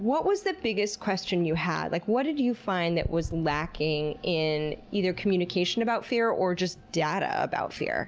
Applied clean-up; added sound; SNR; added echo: none; none; none; none.